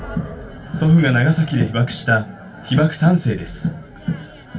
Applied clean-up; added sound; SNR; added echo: none; Animal; 17 dB; reverberation time 0.2 s.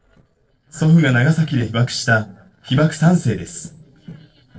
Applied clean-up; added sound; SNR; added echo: neural separator model SepFormer DNS4.